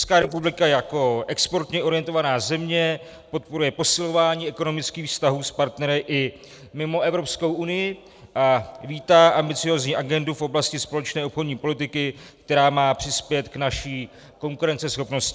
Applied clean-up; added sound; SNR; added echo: neural separator model SepFormer DNS4.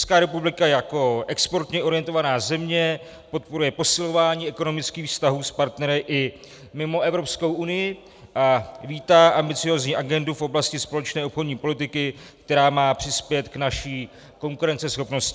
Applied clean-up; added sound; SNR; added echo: none; none; none; none.